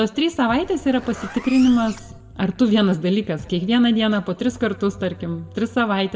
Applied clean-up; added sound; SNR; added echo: none; Zipper (clothing); 18 dB; reverberation time 0.7 s.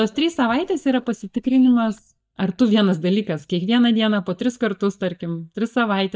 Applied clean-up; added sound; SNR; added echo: neural mask model DeepFilterNet 3.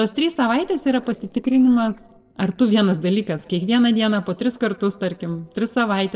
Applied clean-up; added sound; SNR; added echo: neural separator model SepFormer DNS4.